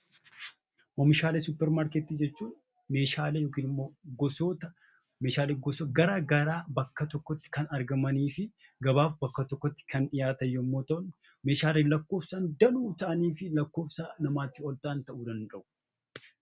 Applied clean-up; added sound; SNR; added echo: none; none; none; none.